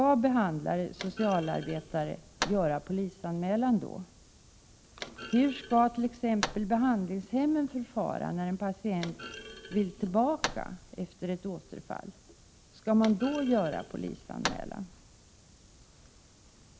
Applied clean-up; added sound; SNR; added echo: none; Thump, thud; 13 dB; none.